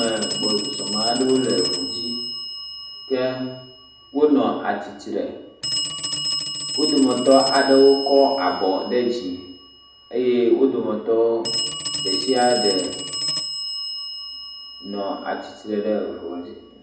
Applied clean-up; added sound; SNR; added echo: none; Telephone; 7 dB; reverberation time 0.7 s.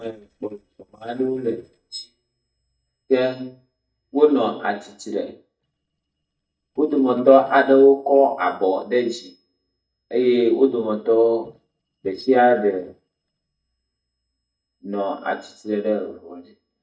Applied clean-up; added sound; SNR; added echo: neural mask model DeepFilterNet 3.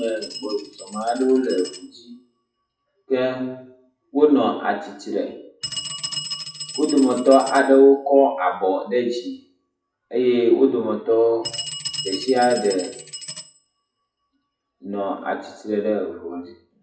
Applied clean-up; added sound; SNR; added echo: classical method WPE with log-MMSE.